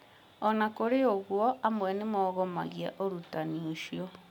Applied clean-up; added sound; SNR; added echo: none; none; none; none.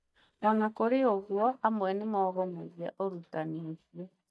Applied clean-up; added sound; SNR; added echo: neural mask model DeepFilterNet 3.